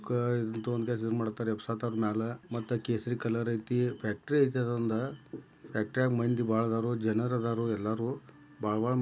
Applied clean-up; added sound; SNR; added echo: none; none; none; none.